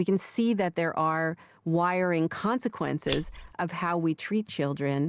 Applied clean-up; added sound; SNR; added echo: none; Scissors; 0 dB; none.